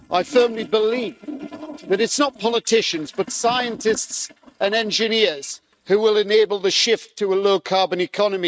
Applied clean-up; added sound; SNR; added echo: neural mask model RNNoise.